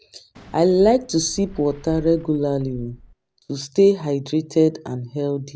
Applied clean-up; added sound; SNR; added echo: none; Fireworks; 19 dB; none.